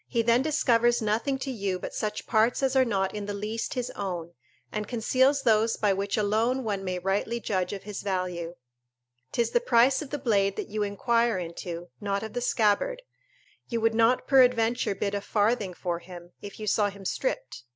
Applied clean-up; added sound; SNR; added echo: none; none; none; none.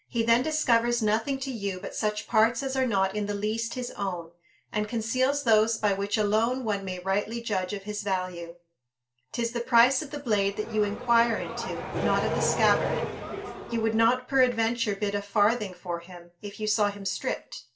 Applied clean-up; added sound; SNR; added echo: none; Accelerating, revving, vroom; 4 dB; reverberation time 0.2 s.